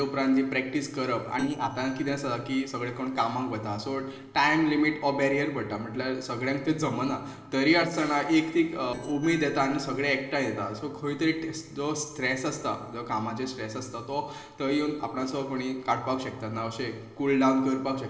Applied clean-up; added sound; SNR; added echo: neural separator model SepFormer DNS4.